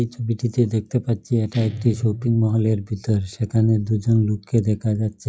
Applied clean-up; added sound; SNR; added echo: classical method log-MMSE.